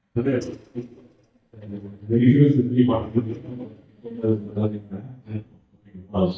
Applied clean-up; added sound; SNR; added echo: neural mask model DeepFilterNet 3.